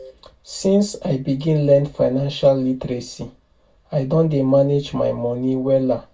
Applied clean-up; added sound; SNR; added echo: none; none; none; reverberation time 0.1 s.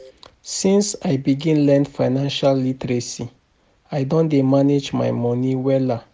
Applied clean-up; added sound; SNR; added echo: none; none; none; none.